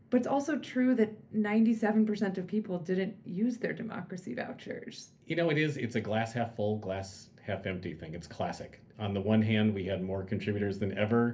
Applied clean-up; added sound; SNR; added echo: none; none; none; reverberation time 0.3 s.